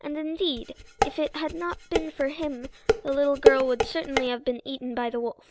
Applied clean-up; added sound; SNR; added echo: none; Dishes, pots, and pans; -1 dB; none.